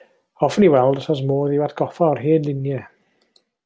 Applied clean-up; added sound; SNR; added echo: none; none; none; none.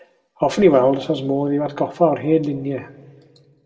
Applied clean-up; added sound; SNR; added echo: none; none; none; reverberation time 0.9 s.